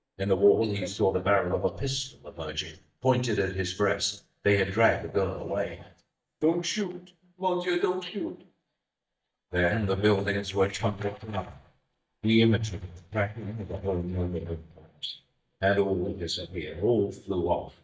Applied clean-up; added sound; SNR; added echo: neural mask model DeepFilterNet 3.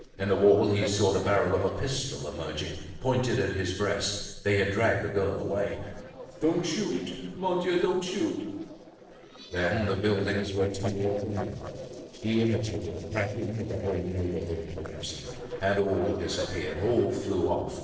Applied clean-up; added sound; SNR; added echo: neural separator model SepFormer DNS4.